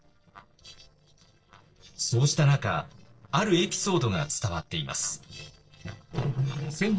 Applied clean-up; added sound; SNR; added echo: neural separator model SepFormer DNS4.